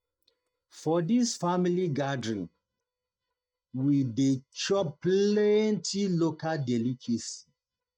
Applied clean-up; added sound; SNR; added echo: neural mask model DeepFilterNet 3.